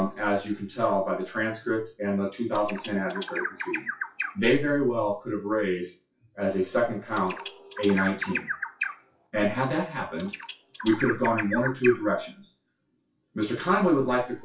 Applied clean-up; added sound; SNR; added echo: classical method WPE with log-MMSE.